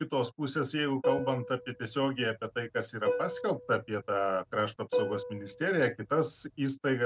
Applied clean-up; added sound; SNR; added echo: none; Plucked string instrument; 6 dB; none.